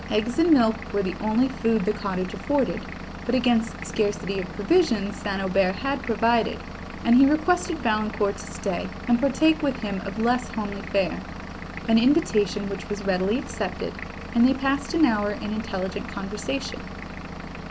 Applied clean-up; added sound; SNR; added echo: none; Engine / Vehicle; 11 dB; none.